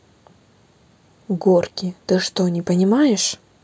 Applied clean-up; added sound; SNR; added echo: none; none; none; none.